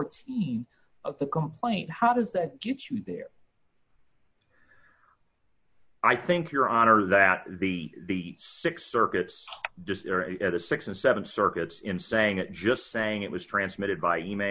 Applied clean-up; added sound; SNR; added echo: none; none; none; none.